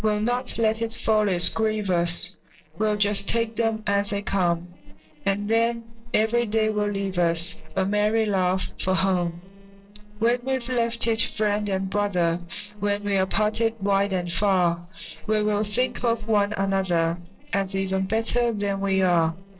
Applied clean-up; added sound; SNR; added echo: neural separator model SepFormer DNS4.